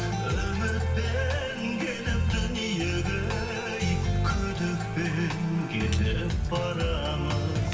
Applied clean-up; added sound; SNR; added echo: none; Rain; 19 dB; reverberation time 0.6 s.